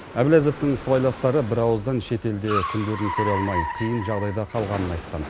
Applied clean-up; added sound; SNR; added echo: none; Car; 9 dB; none.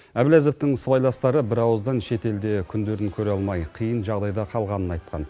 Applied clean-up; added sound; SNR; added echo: none; none; none; none.